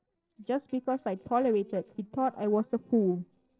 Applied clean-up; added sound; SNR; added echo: neural separator model SepFormer DNS4.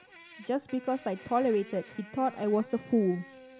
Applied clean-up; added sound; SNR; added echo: none; Fart; 20 dB; none.